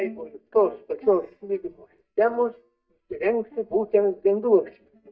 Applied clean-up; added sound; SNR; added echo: neural mask model DeepFilterNet 3.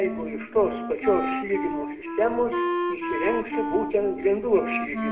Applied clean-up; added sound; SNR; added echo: none; Wind instrument, woodwind instrument; 4 dB; reverberation time 0.8 s.